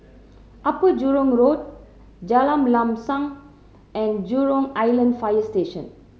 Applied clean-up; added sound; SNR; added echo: none; none; none; none.